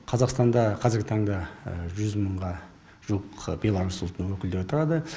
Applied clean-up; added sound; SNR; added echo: none; none; none; none.